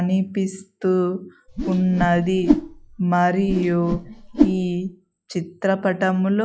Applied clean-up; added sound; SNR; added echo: classical method log-MMSE.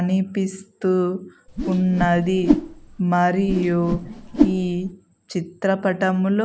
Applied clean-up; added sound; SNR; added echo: none; Whoosh, swoosh, swish; 2 dB; none.